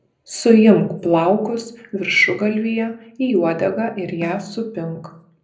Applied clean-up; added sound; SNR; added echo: none; Snare drum; 15 dB; reverberation time 0.5 s.